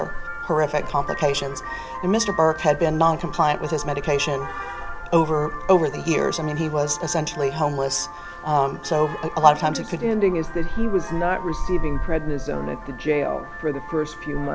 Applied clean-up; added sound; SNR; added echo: none; Vehicle horn, car horn, honking; 7 dB; none.